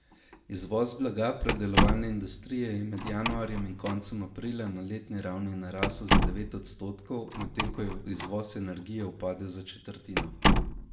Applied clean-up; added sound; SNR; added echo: none; Slam; -2 dB; reverberation time 0.6 s.